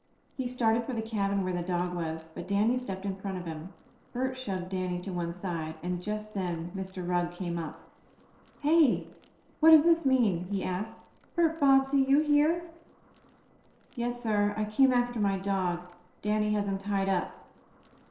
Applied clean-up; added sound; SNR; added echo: neural separator model SepFormer DNS4.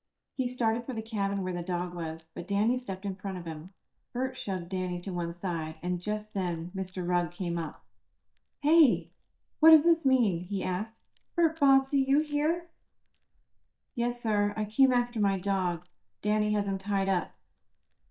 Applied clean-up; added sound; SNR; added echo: neural mask model DeepFilterNet 3.